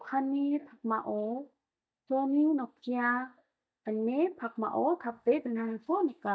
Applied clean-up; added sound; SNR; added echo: neural mask model DeepFilterNet 3.